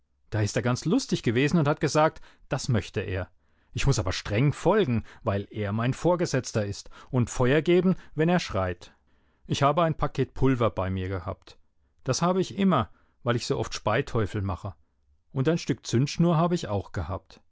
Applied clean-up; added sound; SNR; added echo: none; none; none; none.